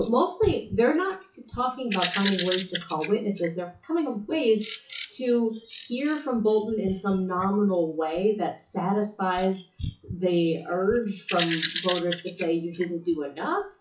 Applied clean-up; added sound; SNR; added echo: classical method WPE with log-MMSE.